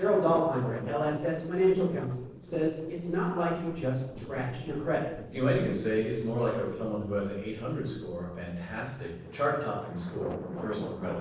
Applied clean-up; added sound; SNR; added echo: neural separator model SepFormer DNS4.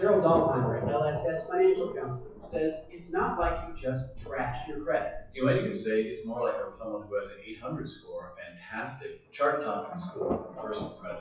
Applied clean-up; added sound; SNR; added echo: classical method WPE with log-MMSE.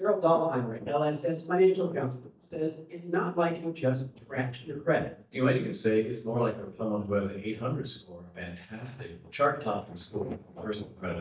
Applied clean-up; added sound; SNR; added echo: neural mask model DeepFilterNet 3.